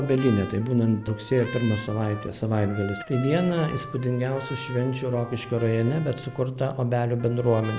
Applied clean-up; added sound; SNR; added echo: none; Trumpet; 16 dB; none.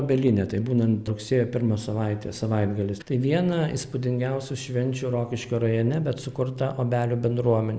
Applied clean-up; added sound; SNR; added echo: none; none; none; none.